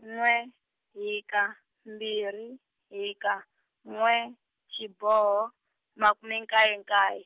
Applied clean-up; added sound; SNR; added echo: none; none; none; none.